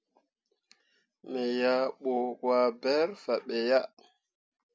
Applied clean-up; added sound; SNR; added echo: none; none; none; none.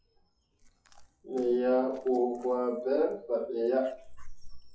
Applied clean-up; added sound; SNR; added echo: classical method WPE with log-MMSE.